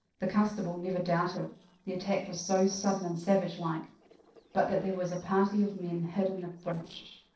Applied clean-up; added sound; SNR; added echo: neural separator model SepFormer DNS4.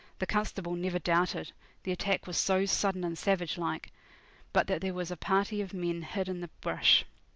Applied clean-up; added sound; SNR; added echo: none; none; none; none.